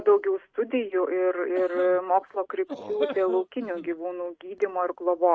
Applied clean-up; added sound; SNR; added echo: neural mask model RNNoise.